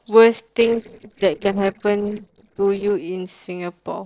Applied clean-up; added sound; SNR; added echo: neural separator model SepFormer DNS4.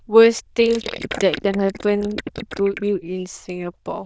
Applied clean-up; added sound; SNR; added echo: neural diffusion model UNIVERSE++.